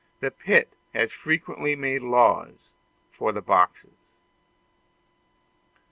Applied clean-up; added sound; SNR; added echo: none; none; none; none.